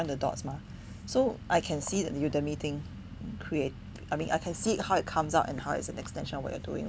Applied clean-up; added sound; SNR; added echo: none; none; none; none.